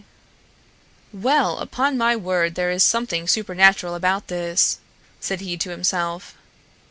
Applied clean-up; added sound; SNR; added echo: none; none; none; none.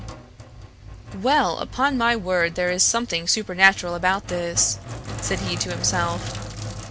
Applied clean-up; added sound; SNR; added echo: none; Sink (filling or washing); 11 dB; none.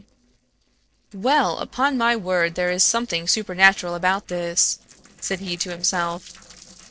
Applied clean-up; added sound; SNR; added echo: neural separator model SepFormer DNS4.